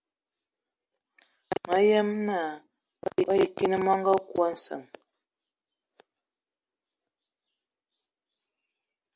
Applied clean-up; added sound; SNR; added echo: none; none; none; none.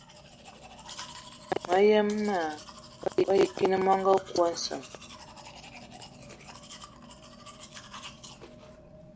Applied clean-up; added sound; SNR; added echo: none; Domestic sounds, home sounds; 17 dB; none.